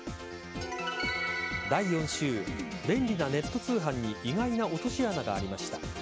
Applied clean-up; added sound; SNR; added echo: none; none; none; none.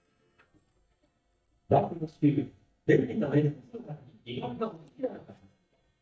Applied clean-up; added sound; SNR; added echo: neural mask model DeepFilterNet 3.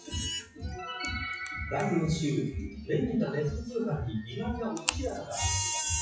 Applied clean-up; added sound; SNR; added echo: classical method WPE with log-MMSE.